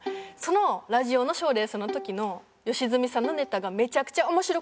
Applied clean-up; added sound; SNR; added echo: none; Bowed string instrument; 14 dB; none.